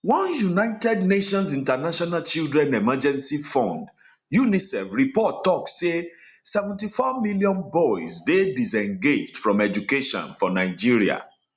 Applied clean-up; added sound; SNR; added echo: none; none; none; none.